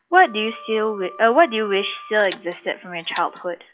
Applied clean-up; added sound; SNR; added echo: classical method log-MMSE.